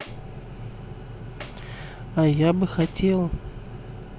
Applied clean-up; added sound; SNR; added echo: none; Tambourine; 17 dB; none.